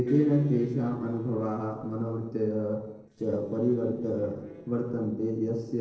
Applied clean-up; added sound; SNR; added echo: neural separator model SepFormer DNS4.